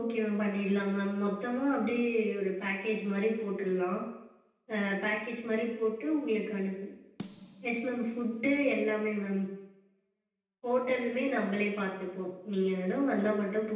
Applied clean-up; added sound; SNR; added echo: none; Snare drum; 19 dB; reverberation time 0.9 s.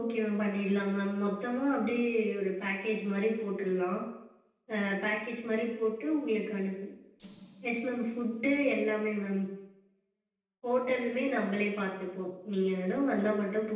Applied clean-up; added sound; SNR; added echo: neural separator model SepFormer DNS4.